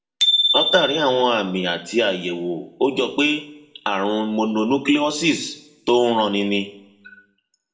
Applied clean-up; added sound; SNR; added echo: none; Bicycle bell; 3 dB; reverberation time 0.5 s.